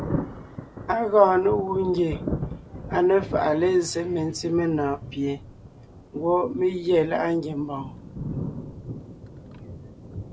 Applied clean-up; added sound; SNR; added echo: none; Thunder; 11 dB; none.